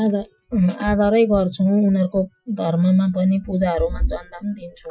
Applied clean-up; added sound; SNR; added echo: classical method Wiener filter.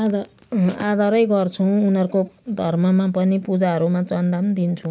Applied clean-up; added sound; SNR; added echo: none; none; none; none.